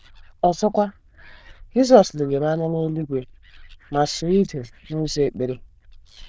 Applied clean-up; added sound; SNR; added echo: neural diffusion model UNIVERSE++.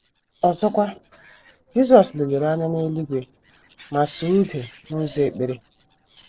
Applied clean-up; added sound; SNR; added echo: neural separator model SepFormer DNS4.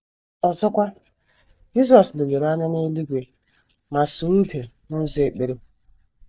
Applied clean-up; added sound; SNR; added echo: neural mask model DeepFilterNet 3.